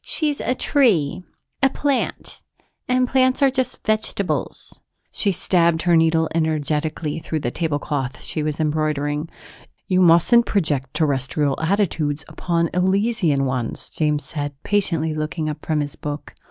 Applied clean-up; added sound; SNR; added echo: none; none; none; none.